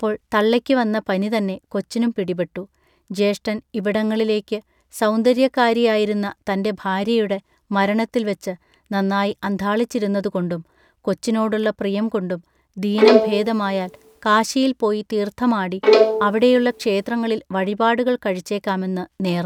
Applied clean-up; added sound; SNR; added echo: none; Bowed string instrument; -2 dB; none.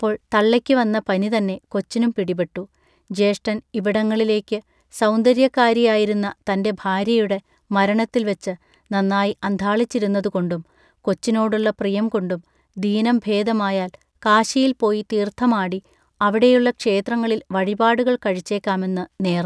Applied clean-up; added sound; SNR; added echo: none; none; none; none.